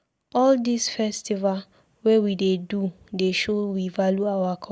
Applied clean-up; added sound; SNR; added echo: none; none; none; none.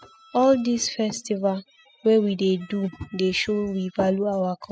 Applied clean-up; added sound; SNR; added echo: classical method spectral subtraction.